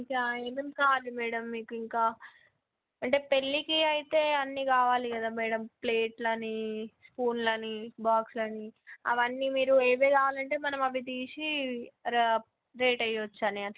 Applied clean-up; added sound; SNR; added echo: none; none; none; none.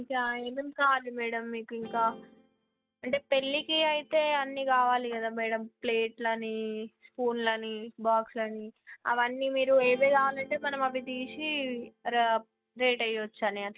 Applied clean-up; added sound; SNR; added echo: neural mask model RNNoise.